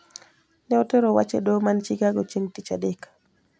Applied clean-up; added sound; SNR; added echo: none; none; none; none.